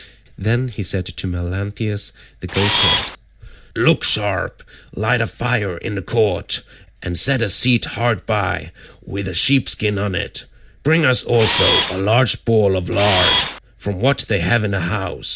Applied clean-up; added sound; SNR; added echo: none; Camera; -2 dB; none.